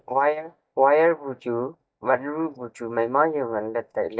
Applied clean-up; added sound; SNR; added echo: neural mask model DeepFilterNet 3.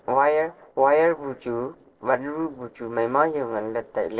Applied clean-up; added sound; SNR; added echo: neural separator model SepFormer DNS4.